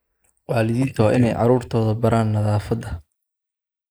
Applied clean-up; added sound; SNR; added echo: neural mask model Resemble Enhance denoiser.